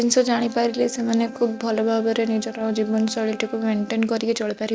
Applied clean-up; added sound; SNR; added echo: none; Wind instrument, woodwind instrument; 19 dB; none.